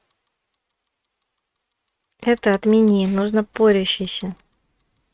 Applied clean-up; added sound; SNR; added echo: neural mask model RNNoise.